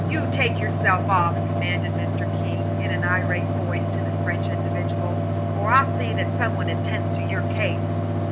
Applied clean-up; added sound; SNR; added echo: none; Mechanical fan; -5 dB; none.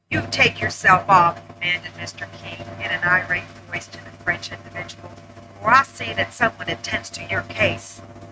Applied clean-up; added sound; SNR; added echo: neural mask model RNNoise.